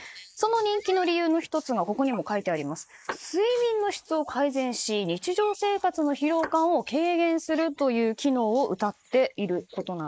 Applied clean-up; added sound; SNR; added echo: neural mask model Resemble Enhance denoiser.